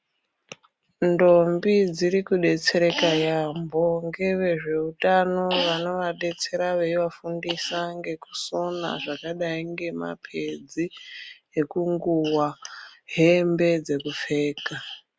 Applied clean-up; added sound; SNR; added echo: none; none; none; none.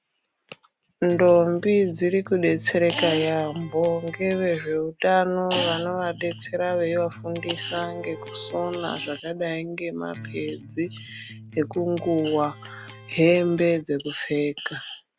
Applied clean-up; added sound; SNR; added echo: none; Vehicle horn, car horn, honking + Electric guitar; 17 dB; none.